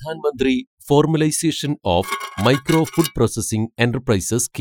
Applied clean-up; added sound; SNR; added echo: classical method Wiener filter.